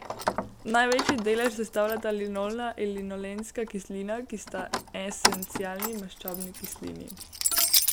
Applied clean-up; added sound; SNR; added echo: none; Keys jangling; 1 dB; none.